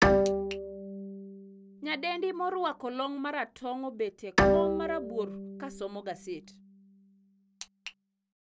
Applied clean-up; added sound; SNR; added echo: none; Bowed string instrument; -4 dB; none.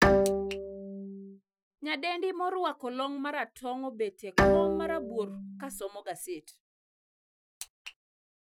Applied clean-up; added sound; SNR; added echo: classical method Wiener filter.